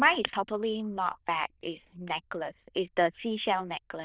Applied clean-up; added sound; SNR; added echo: neural diffusion model UNIVERSE++.